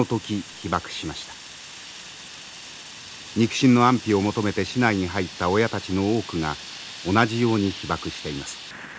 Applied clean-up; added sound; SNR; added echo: none; Fire; 15 dB; none.